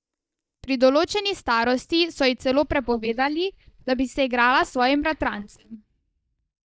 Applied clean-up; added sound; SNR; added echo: neural mask model DeepFilterNet 3.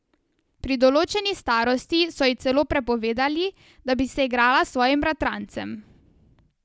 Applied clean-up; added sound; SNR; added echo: none; none; none; none.